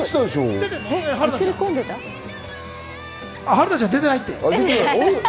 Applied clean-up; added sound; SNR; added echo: none; none; none; none.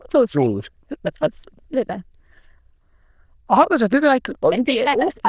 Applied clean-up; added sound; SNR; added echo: neural diffusion model UNIVERSE++.